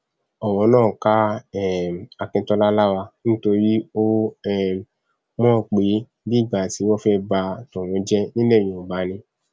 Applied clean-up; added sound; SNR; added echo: none; none; none; none.